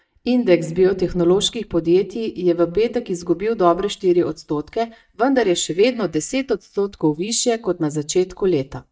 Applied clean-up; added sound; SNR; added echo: neural mask model DeepFilterNet 3.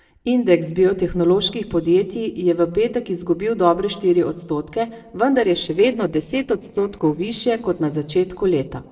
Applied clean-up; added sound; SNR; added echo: neural separator model SepFormer DNS4.